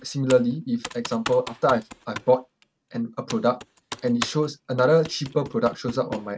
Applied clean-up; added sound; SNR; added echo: neural mask model RNNoise.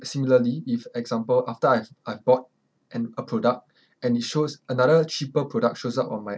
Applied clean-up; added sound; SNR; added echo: none; none; none; none.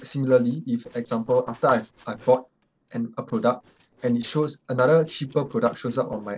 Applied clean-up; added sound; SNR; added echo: neural separator model SepFormer DNS4.